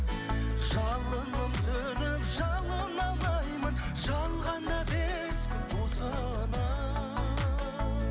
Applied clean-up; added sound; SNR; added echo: none; none; none; none.